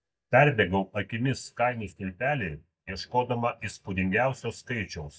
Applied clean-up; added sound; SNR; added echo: neural mask model DeepFilterNet 3.